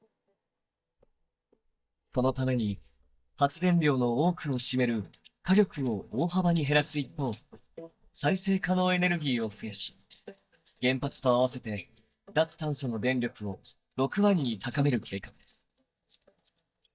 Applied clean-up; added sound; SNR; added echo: neural mask model DeepFilterNet 3.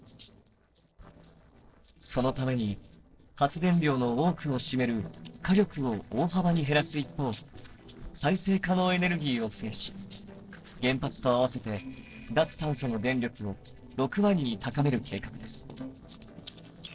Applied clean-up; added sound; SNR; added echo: neural separator model SepFormer DNS4.